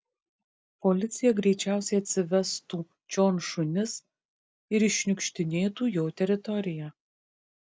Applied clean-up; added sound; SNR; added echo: none; none; none; none.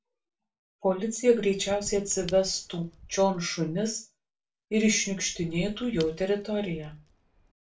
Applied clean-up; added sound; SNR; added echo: none; Shatter / Crushing; 19 dB; reverberation time 0.2 s.